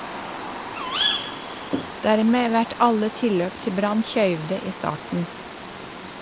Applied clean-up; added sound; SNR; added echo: none; Bird vocalization, bird call, bird song; 7 dB; none.